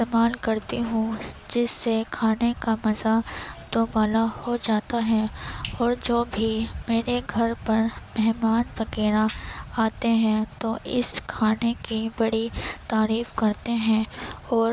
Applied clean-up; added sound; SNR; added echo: none; none; none; none.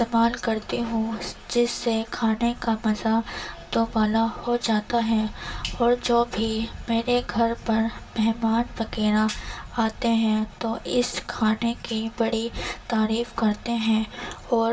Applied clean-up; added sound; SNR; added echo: none; none; none; reverberation time 0.2 s.